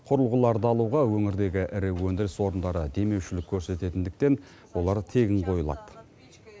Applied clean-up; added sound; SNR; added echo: none; none; none; none.